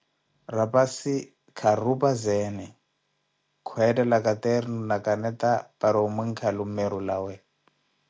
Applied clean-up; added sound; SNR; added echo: none; none; none; none.